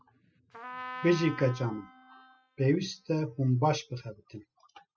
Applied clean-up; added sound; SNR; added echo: classical method spectral subtraction.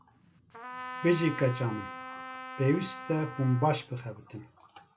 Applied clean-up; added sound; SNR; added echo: none; Trumpet; 11 dB; none.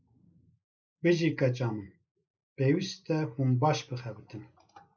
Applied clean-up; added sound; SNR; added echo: neural mask model Resemble Enhance denoiser.